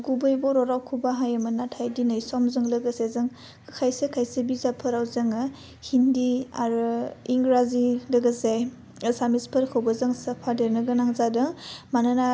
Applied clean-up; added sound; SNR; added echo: none; none; none; none.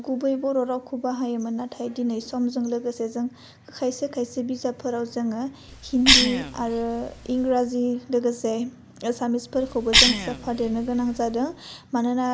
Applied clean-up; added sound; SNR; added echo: none; Cough; 0 dB; none.